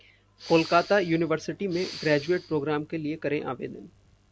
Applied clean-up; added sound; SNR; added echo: none; Respiratory sounds; 16 dB; none.